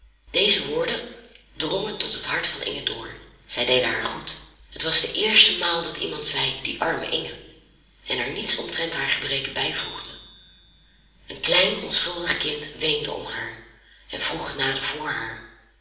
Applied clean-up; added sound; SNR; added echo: none; Bicycle bell; 18 dB; reverberation time 0.8 s.